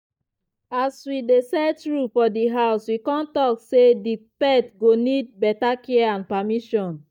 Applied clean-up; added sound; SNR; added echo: neural mask model DeepFilterNet 3.